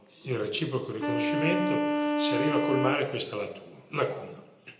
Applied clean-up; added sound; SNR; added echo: none; Wind instrument, woodwind instrument; -1 dB; reverberation time 0.8 s.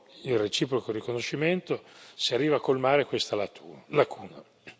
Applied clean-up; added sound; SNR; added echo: none; none; none; none.